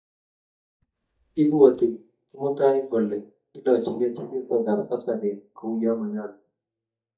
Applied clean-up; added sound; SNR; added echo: neural mask model DeepFilterNet 3.